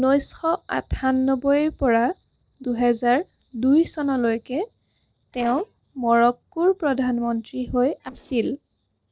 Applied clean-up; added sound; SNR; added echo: neural separator model SepFormer DNS4.